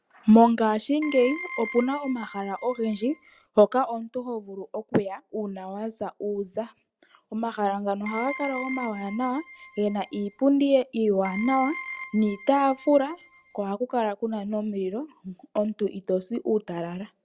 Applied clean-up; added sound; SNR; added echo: none; Keyboard (musical); 14 dB; none.